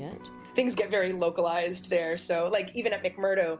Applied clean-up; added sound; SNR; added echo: none; none; none; none.